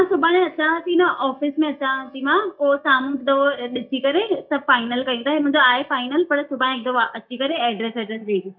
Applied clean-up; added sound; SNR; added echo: neural mask model DeepFilterNet 3.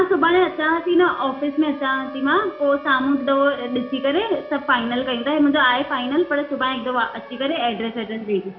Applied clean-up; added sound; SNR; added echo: none; Siren; 17 dB; reverberation time 0.4 s.